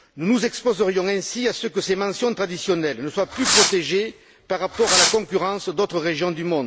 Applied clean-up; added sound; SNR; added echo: none; Fireworks; 1 dB; none.